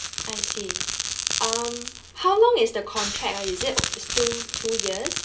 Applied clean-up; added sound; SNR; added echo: none; Crackle; 3 dB; reverberation time 0.2 s.